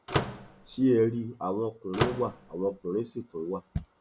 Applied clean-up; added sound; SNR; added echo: none; Slam / Microwave oven; 4 dB; none.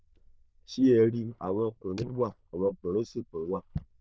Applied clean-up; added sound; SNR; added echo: neural diffusion model UNIVERSE++.